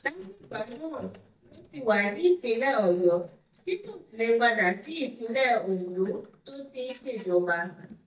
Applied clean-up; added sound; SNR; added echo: neural mask model DeepFilterNet 3.